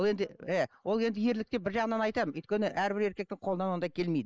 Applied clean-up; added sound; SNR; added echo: neural mask model Resemble Enhance denoiser.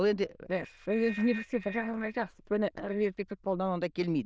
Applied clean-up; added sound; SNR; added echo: neural diffusion model UNIVERSE++.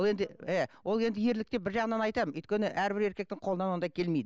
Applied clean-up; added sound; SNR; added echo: none; none; none; none.